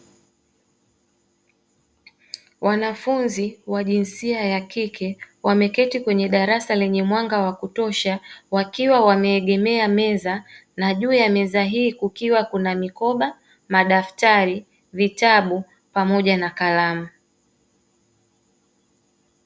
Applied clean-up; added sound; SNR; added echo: none; none; none; none.